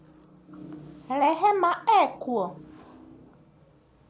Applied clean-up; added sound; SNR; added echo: none; none; none; none.